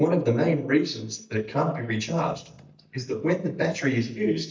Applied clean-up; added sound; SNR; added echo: neural mask model DeepFilterNet 3.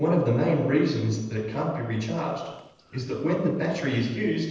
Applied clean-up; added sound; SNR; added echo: neural separator model SepFormer DNS4.